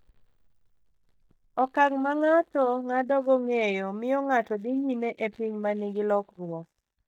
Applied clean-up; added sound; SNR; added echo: neural mask model DeepFilterNet 3.